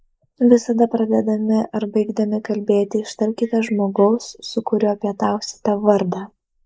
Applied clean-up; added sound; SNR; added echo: neural mask model Resemble Enhance denoiser.